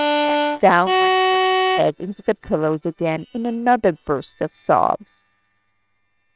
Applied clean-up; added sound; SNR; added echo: neural separator model SepFormer WHAM!.